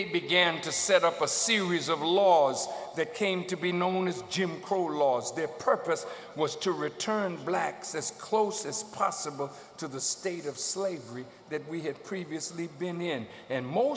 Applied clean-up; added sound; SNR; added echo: none; none; none; none.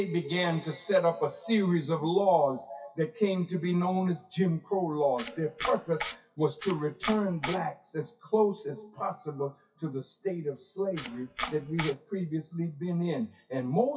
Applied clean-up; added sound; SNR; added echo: classical method WPE with log-MMSE.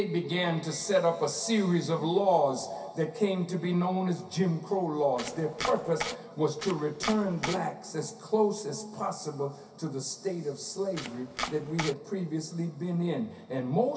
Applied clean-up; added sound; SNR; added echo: none; Domestic sounds, home sounds; 8 dB; reverberation time 0.3 s.